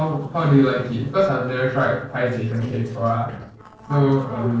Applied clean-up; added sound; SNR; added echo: neural separator model SepFormer DNS4.